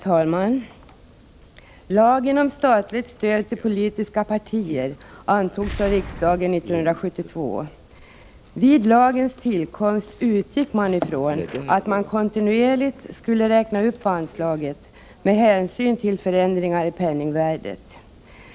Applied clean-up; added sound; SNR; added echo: none; Boom; 15 dB; none.